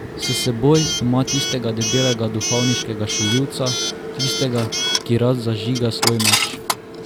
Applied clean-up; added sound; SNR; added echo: none; Coin (dropping) / Alarm; 3 dB; none.